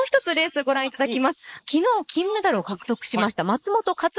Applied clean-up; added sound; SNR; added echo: neural mask model Resemble Enhance denoiser.